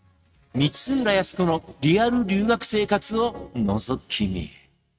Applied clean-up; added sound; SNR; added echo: neural mask model RNNoise.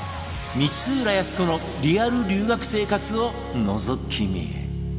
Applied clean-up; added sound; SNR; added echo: none; none; none; none.